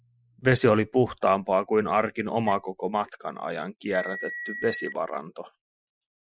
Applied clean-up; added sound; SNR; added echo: classical method Wiener filter.